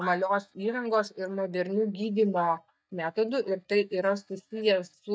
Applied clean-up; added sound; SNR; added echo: neural mask model DeepFilterNet 3.